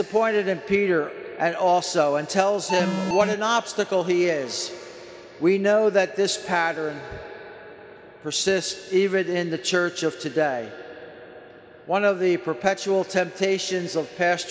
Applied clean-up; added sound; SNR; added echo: none; Alarm; 2 dB; none.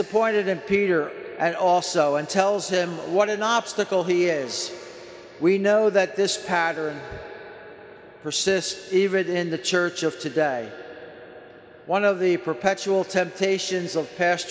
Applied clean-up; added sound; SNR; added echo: none; none; none; none.